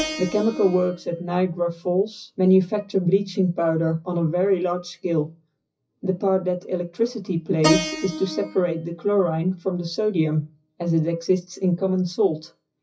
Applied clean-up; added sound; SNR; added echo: classical method WPE with log-MMSE.